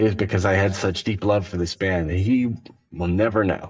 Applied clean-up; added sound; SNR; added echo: neural mask model DeepFilterNet 3.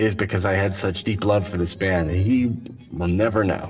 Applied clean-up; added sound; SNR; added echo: neural separator model SepFormer DNS4.